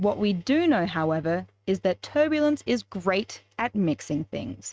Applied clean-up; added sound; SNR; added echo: neural mask model RNNoise.